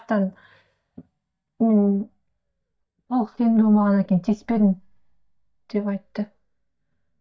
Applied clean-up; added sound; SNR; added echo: neural mask model DeepFilterNet 3.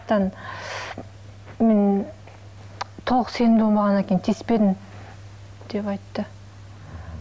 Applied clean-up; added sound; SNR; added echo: none; none; none; none.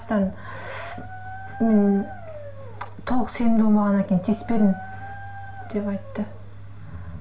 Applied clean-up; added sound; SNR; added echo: none; Dog; 18 dB; reverberation time 0.4 s.